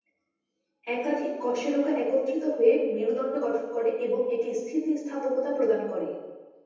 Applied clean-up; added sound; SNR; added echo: none; none; none; reverberation time 1.1 s.